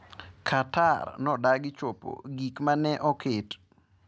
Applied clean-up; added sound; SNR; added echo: none; none; none; none.